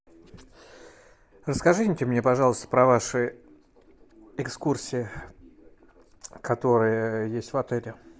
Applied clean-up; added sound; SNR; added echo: none; none; none; none.